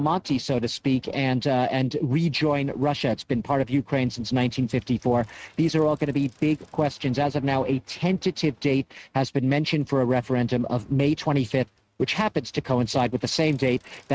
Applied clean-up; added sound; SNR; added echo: neural mask model RNNoise.